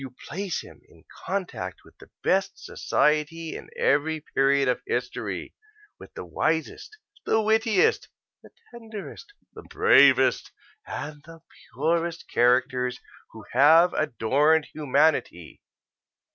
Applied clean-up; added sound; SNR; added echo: none; none; none; none.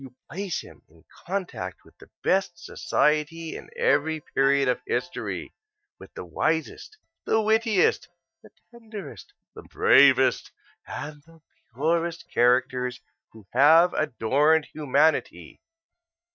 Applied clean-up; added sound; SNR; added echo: neural mask model DeepFilterNet 3.